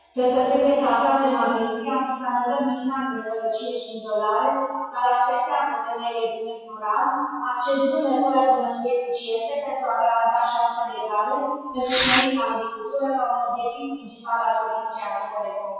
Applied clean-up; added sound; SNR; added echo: classical method WPE with log-MMSE.